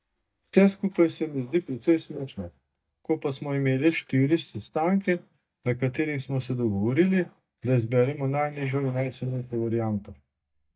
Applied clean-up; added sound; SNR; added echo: neural mask model DeepFilterNet 3.